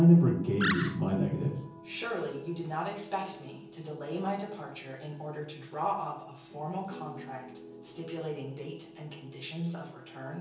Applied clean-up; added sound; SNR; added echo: none; Animal; 3 dB; reverberation time 0.7 s.